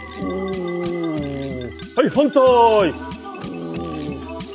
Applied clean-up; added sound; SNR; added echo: none; none; none; none.